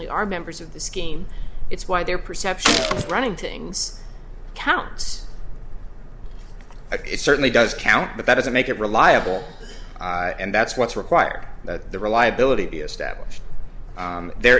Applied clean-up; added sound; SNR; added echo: none; Gunshot, gunfire; 2 dB; none.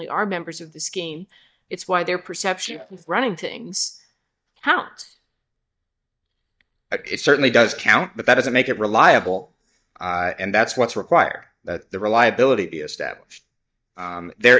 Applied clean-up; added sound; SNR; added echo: neural mask model DeepFilterNet 3.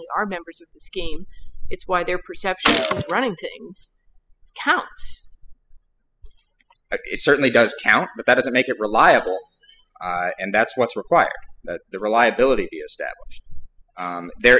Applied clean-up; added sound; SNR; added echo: classical method spectral subtraction.